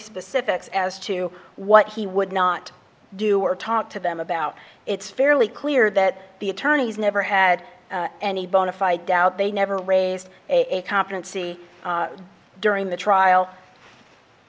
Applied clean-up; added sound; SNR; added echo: none; none; none; none.